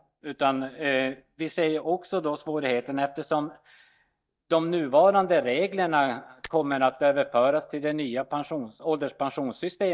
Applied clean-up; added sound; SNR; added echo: neural mask model DeepFilterNet 3.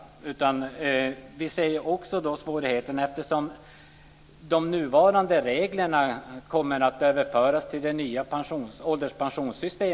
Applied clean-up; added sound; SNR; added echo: none; none; none; none.